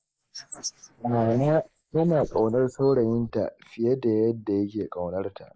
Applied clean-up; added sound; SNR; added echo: neural mask model Resemble Enhance denoiser.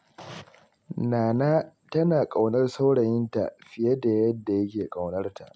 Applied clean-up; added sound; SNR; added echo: none; none; none; none.